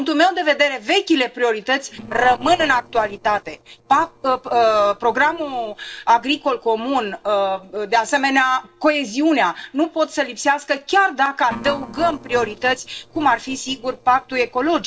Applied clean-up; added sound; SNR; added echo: neural separator model SepFormer DNS4.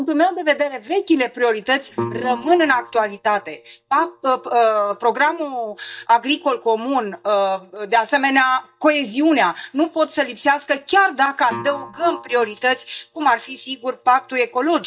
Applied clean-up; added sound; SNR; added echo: neural mask model DeepFilterNet 3.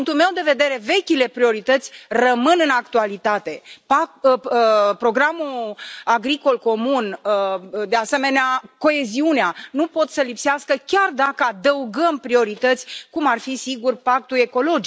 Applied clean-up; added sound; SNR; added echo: none; none; none; none.